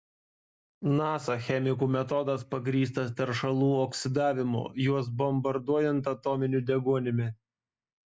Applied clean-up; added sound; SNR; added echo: none; none; none; none.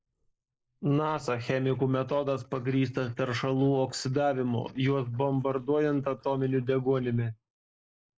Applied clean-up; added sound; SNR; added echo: neural mask model Resemble Enhance denoiser.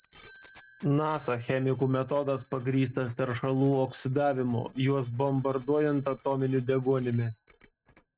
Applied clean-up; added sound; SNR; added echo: neural mask model RNNoise.